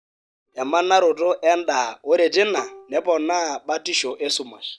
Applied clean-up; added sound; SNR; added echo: neural mask model DeepFilterNet 3.